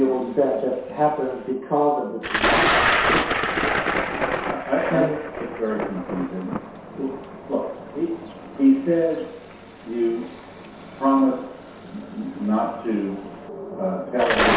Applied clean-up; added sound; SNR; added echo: none; Thunder; 3 dB; reverberation time 0.7 s.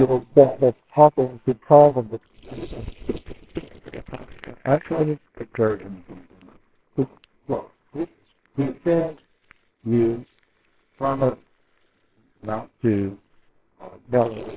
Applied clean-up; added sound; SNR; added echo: neural separator model SepFormer WHAMR!.